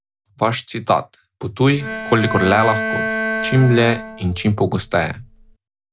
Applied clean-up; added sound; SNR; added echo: none; Bowed string instrument; 6 dB; none.